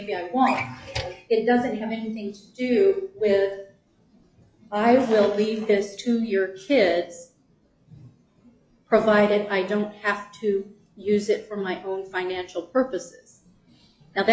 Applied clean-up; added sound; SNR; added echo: classical method log-MMSE.